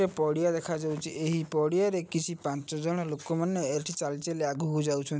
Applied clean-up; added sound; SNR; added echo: none; none; none; none.